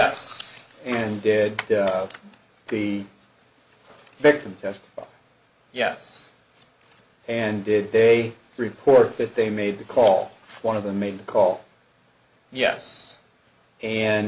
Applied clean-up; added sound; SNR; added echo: none; none; none; none.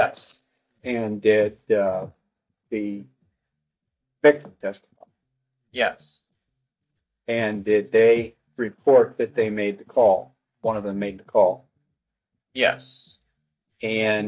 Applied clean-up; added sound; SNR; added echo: neural mask model DeepFilterNet 3.